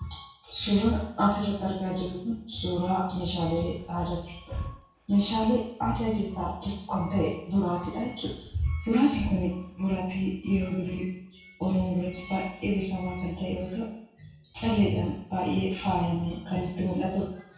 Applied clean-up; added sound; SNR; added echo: none; Breathing; 14 dB; reverberation time 0.6 s.